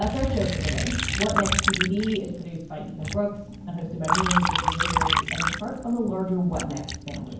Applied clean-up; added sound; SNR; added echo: none; Liquid; -1 dB; reverberation time 0.9 s.